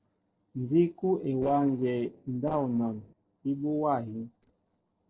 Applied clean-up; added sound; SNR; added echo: neural separator model SepFormer DNS4.